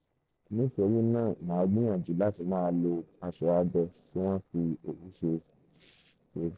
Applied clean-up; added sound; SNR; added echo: neural separator model SepFormer DNS4.